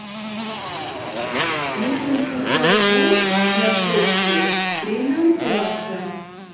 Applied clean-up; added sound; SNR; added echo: none; Motorcycle; -3 dB; reverberation time 0.8 s.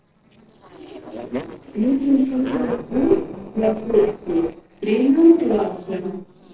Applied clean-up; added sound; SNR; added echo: neural separator model SepFormer DNS4.